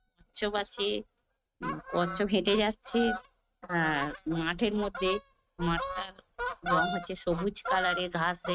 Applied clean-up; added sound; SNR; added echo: neural mask model RNNoise.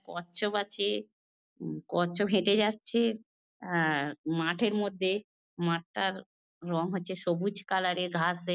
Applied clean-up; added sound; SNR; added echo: none; none; none; none.